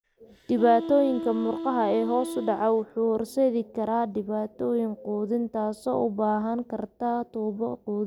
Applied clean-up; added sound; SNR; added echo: none; Wind instrument, woodwind instrument; 8 dB; none.